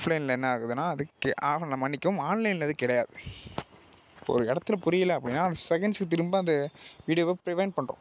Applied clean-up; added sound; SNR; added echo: none; none; none; none.